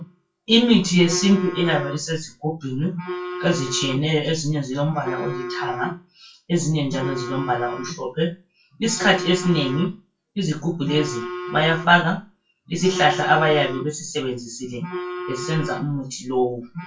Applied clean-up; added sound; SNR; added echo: classical method WPE with log-MMSE.